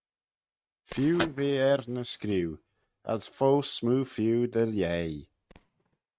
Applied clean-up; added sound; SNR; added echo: neural mask model RNNoise.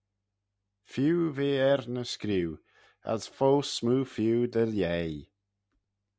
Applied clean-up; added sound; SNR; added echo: none; none; none; none.